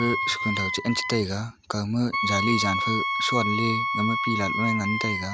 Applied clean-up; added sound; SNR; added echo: none; Wind instrument, woodwind instrument; 1 dB; none.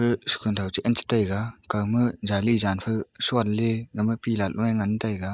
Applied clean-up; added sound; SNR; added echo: neural mask model Resemble Enhance denoiser.